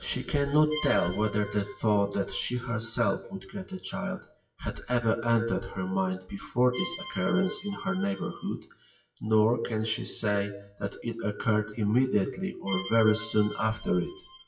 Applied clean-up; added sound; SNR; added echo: classical method WPE with log-MMSE.